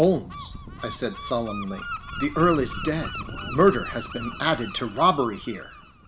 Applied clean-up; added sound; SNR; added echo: none; Gull, seagull; 11 dB; none.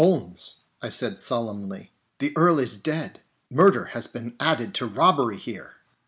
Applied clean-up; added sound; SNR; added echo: none; none; none; none.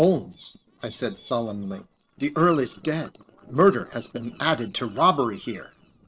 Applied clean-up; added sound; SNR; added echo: neural separator model SepFormer DNS4.